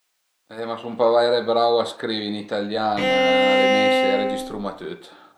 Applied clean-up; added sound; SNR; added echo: none; Bowed string instrument; -4 dB; none.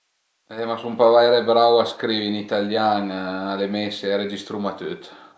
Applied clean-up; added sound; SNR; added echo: none; none; none; none.